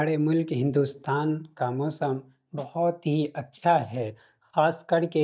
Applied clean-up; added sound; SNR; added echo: neural mask model DeepFilterNet 3.